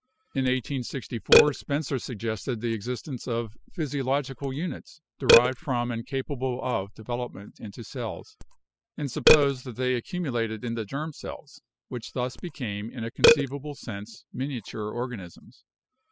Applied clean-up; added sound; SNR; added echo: classical method spectral subtraction.